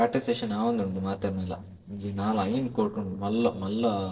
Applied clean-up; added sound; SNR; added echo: neural separator model SepFormer DNS4.